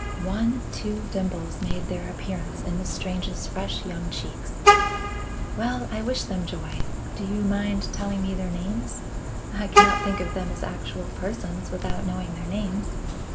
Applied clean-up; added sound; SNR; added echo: none; Vehicle horn, car horn, honking; -4 dB; none.